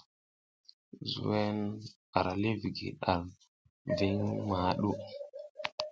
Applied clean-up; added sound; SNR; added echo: none; none; none; none.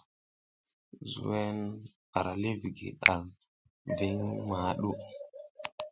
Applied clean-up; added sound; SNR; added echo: neural mask model RNNoise.